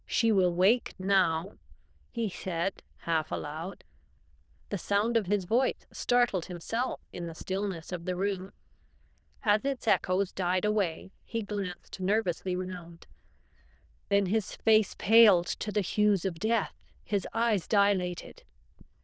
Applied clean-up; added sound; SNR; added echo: neural diffusion model UNIVERSE++.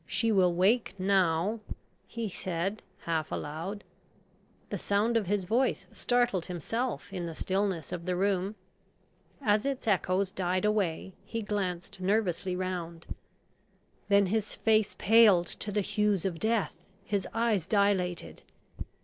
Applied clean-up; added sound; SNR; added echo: neural separator model SepFormer DNS4.